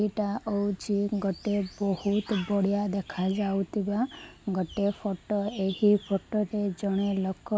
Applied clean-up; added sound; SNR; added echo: none; none; none; none.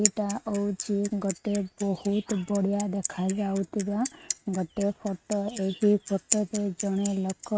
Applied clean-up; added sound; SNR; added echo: neural mask model RNNoise.